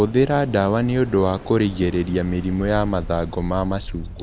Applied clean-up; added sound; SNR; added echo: none; Waves, surf; 13 dB; none.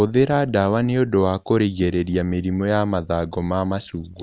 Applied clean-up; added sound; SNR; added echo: none; none; none; none.